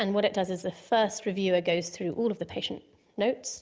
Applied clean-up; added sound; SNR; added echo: none; none; none; none.